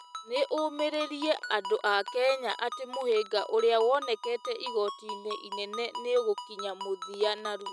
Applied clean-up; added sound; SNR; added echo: none; Ringtone; 11 dB; none.